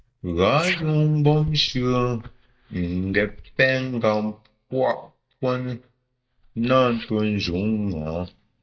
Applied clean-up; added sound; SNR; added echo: neural mask model DeepFilterNet 3.